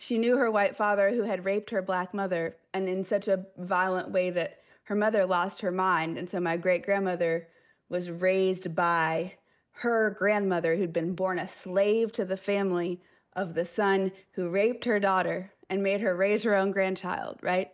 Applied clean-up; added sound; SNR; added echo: none; none; none; none.